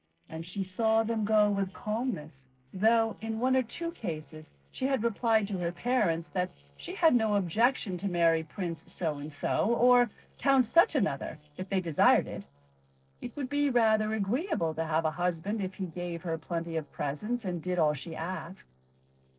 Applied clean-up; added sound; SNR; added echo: neural separator model SepFormer DNS4.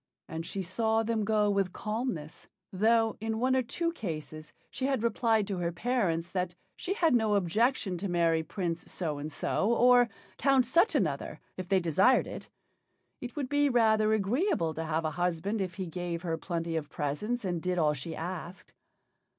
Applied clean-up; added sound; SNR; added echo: none; none; none; none.